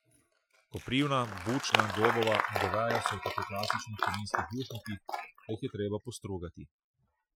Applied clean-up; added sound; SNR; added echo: classical method Wiener filter.